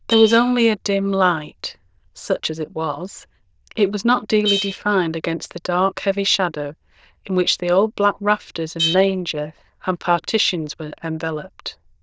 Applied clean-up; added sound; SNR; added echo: neural diffusion model UNIVERSE++.